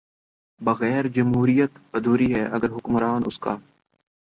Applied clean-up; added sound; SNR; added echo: none; none; none; none.